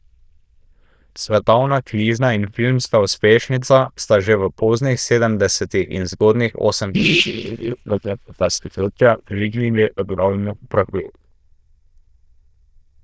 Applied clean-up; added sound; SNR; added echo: neural diffusion model UNIVERSE++.